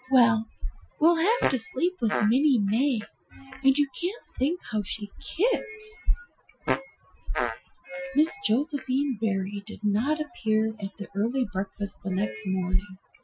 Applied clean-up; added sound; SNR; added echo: classical method Wiener filter.